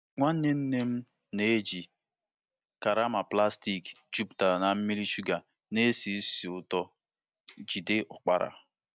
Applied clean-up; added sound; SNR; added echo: none; none; none; none.